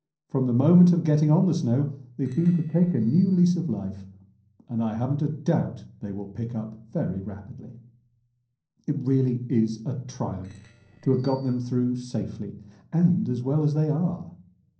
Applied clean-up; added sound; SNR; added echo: neural separator model SepFormer DNS4.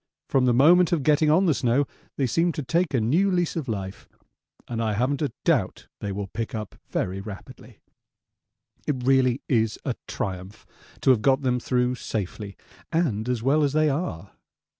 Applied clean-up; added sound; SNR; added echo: none; none; none; none.